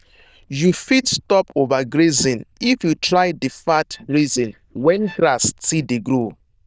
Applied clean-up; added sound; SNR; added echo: neural diffusion model UNIVERSE++.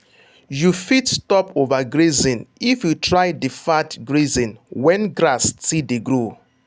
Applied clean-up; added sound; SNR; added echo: none; none; none; none.